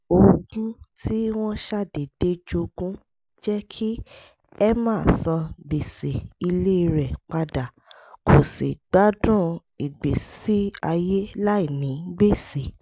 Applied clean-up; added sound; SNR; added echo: none; none; none; none.